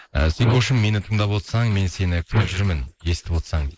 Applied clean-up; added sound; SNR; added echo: neural mask model Resemble Enhance denoiser.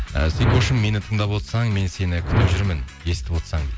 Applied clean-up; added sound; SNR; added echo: none; Whoosh, swoosh, swish; 4 dB; none.